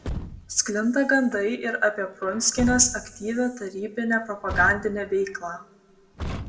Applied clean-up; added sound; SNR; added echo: none; Truck; 12 dB; reverberation time 1.0 s.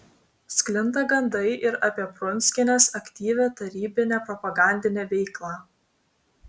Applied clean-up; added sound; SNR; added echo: none; none; none; none.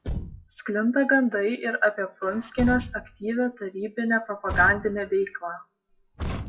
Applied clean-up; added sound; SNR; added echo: classical method WPE with log-MMSE.